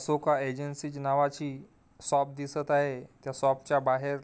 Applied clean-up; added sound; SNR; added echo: none; none; none; none.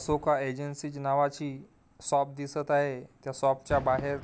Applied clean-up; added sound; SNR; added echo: none; Fireworks; 16 dB; none.